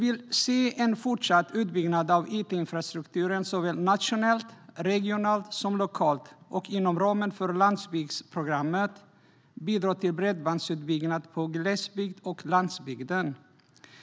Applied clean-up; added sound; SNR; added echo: none; none; none; none.